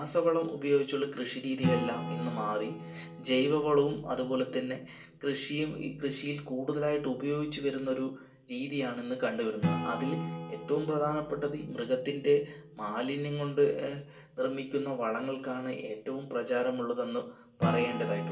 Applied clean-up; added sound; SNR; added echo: none; Acoustic guitar / Strum; 9 dB; reverberation time 0.2 s.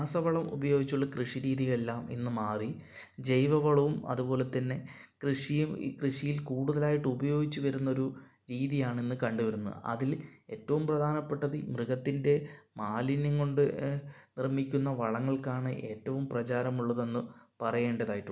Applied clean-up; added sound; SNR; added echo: none; none; none; none.